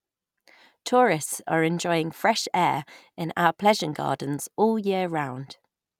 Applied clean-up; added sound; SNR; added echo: none; none; none; none.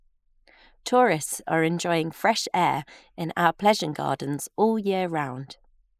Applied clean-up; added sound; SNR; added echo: neural mask model Resemble Enhance denoiser.